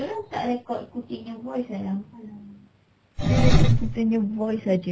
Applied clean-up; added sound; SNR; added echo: none; Engine; -3 dB; none.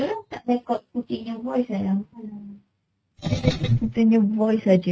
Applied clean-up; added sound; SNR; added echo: neural mask model RNNoise.